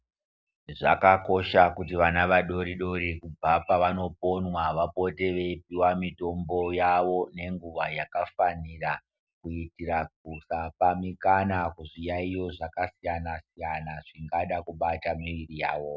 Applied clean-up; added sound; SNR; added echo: none; none; none; none.